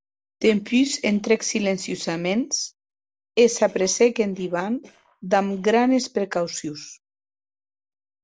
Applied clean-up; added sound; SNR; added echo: neural separator model SepFormer DNS4.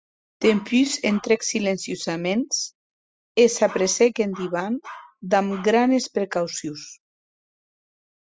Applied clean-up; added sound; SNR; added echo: classical method spectral subtraction.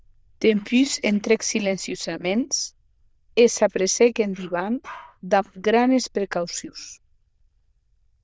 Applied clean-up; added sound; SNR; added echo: neural diffusion model UNIVERSE++.